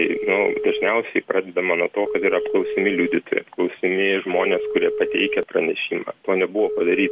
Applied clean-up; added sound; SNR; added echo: none; Telephone; 7 dB; none.